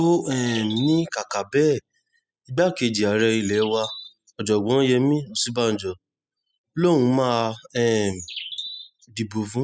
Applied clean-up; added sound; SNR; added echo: classical method spectral subtraction.